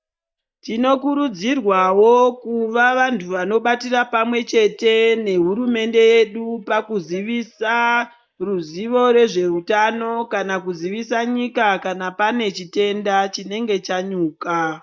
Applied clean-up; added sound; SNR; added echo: neural mask model DeepFilterNet 3.